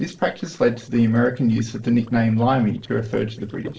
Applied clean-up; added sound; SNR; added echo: neural separator model SepFormer DNS4.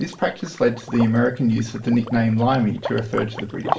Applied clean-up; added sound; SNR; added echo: none; Liquid; 12 dB; reverberation time 0.3 s.